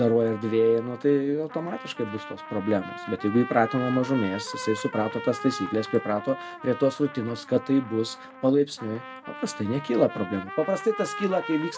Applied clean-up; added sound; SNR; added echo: none; Trumpet; 12 dB; none.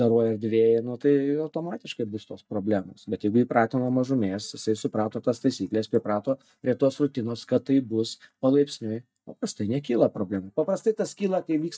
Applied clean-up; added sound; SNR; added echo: neural mask model DeepFilterNet 3.